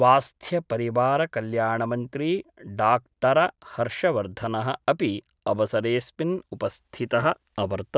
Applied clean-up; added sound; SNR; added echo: none; none; none; none.